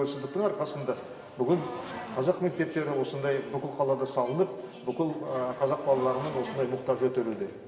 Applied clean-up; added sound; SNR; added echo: none; Race car, auto racing / Accelerating, revving, vroom; 15 dB; reverberation time 2.8 s.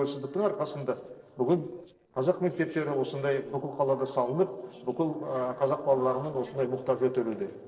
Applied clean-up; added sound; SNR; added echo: neural separator model SepFormer DNS4.